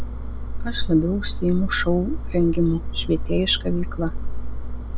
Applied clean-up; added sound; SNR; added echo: none; Engine; 1 dB; none.